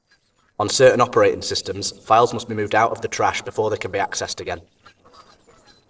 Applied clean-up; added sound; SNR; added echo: neural separator model SepFormer DNS4.